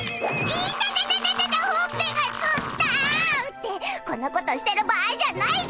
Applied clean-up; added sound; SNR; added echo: none; Sliding door / Wood; 17 dB; none.